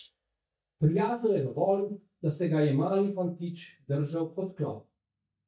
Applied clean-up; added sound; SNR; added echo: neural mask model DeepFilterNet 3.